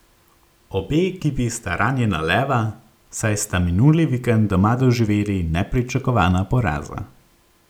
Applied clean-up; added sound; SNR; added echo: none; none; none; none.